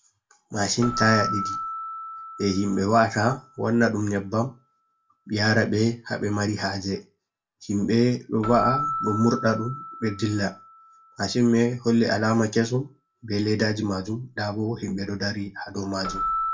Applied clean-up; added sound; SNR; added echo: none; Keyboard (musical); 10 dB; reverberation time 0.2 s.